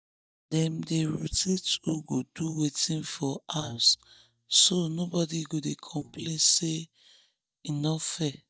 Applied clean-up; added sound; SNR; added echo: neural mask model DeepFilterNet 3.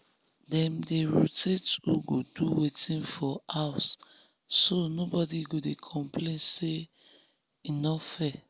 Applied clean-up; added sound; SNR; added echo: none; none; none; none.